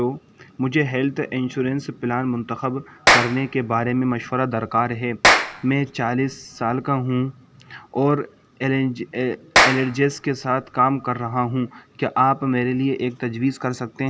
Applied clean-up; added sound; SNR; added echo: none; Clapping; 0 dB; none.